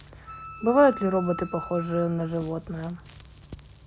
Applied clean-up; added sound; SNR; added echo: none; Wind instrument, woodwind instrument; 13 dB; none.